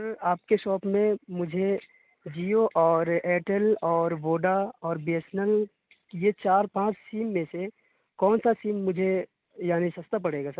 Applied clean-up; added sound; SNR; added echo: none; none; none; none.